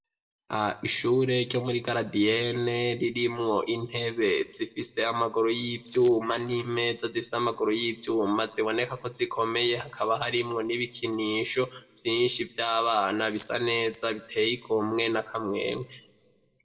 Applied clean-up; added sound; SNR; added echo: none; Coin (dropping); 20 dB; reverberation time 0.7 s.